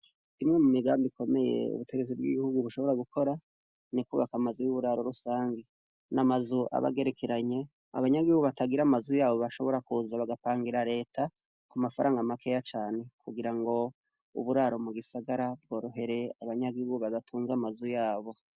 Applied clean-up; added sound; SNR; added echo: none; none; none; none.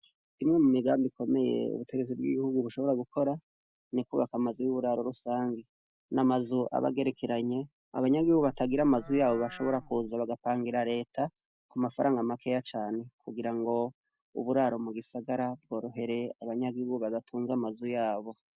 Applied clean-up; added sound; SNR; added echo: none; Livestock, farm animals, working animals; 16 dB; none.